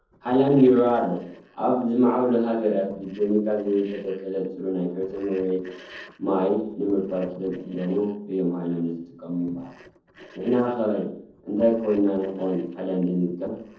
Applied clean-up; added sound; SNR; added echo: neural separator model SepFormer DNS4.